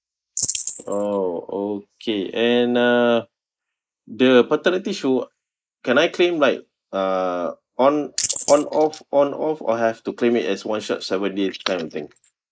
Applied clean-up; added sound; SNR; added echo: neural mask model Resemble Enhance denoiser.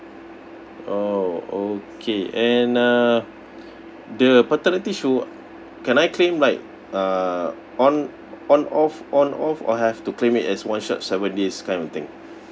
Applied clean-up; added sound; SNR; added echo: none; none; none; none.